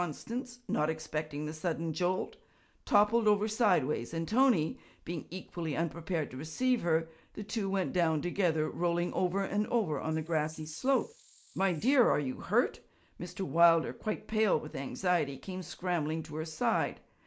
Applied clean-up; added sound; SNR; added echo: neural mask model Resemble Enhance denoiser.